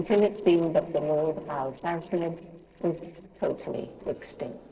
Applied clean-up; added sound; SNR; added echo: neural separator model SepFormer DNS4.